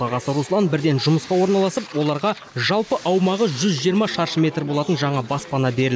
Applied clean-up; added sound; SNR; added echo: none; none; none; none.